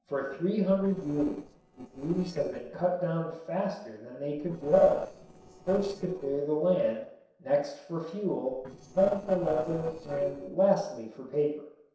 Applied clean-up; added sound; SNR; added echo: neural separator model SepFormer DNS4.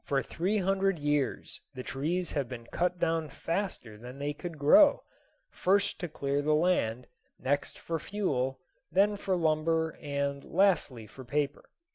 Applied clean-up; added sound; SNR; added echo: none; none; none; none.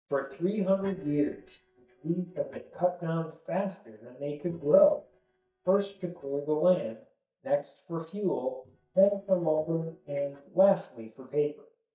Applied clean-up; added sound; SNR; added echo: neural mask model DeepFilterNet 3.